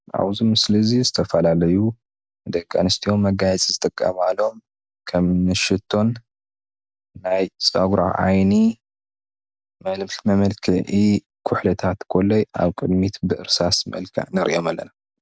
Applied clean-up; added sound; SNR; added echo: none; none; none; none.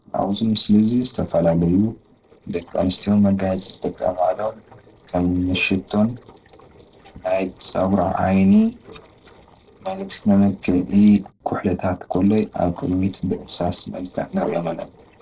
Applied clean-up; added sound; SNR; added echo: neural separator model SepFormer DNS4.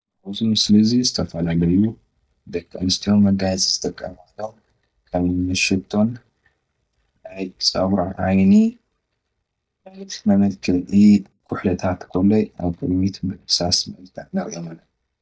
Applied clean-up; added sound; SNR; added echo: neural mask model DeepFilterNet 3.